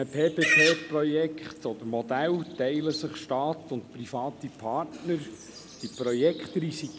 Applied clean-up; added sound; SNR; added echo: none; Livestock, farm animals, working animals; 5 dB; none.